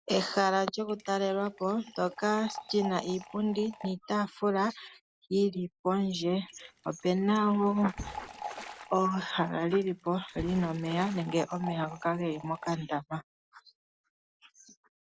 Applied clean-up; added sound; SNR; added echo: none; Water / Splash, splatter + Liquid; 15 dB; none.